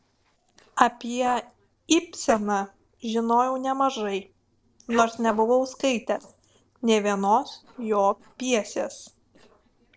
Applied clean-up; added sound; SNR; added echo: neural separator model SepFormer DNS4.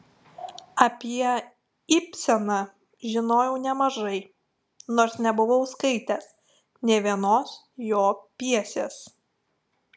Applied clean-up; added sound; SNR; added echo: none; none; none; none.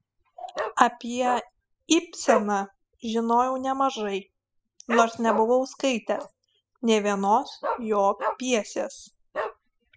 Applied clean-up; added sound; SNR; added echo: classical method spectral subtraction.